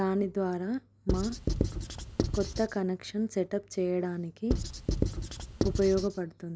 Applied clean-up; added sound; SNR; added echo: none; Writing; 0 dB; none.